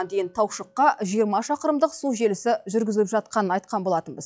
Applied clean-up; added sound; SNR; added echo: classical method log-MMSE.